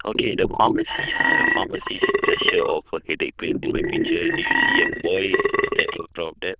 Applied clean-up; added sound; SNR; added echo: neural diffusion model UNIVERSE++.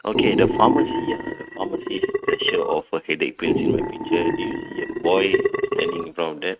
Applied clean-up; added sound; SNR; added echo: neural mask model RNNoise.